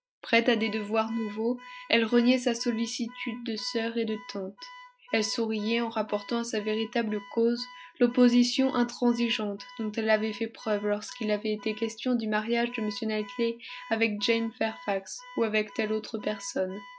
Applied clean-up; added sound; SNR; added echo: classical method log-MMSE.